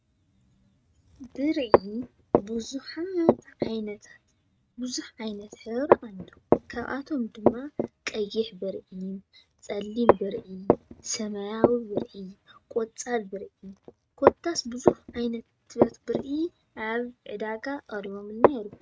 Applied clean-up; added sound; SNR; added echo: neural mask model RNNoise.